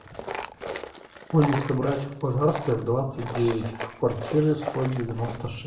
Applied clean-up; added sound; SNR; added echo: none; Tools; 10 dB; reverberation time 0.6 s.